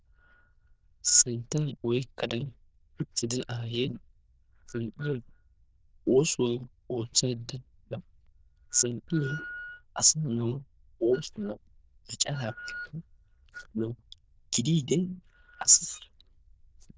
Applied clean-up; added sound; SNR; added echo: neural diffusion model UNIVERSE++.